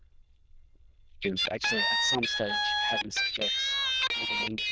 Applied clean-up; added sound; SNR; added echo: neural diffusion model UNIVERSE++.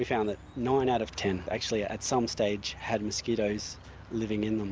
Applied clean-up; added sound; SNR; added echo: none; none; none; none.